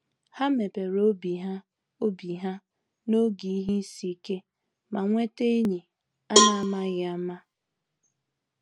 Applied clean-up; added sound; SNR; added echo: none; Cowbell; -2 dB; none.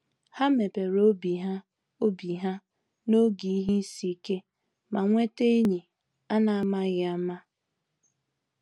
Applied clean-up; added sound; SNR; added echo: none; none; none; none.